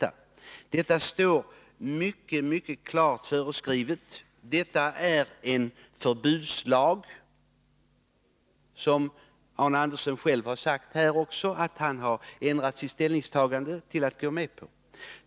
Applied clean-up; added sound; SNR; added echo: none; none; none; none.